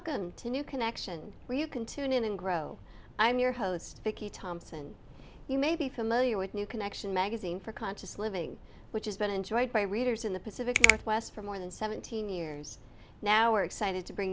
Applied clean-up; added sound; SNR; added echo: none; Finger snapping; -3 dB; none.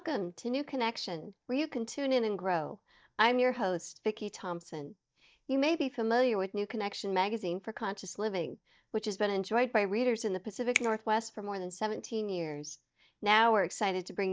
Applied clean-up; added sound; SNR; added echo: neural mask model DeepFilterNet 3.